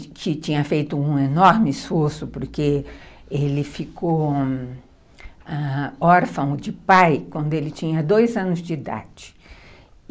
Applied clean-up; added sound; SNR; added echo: none; none; none; none.